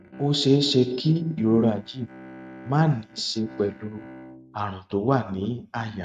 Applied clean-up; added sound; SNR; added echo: neural mask model RNNoise.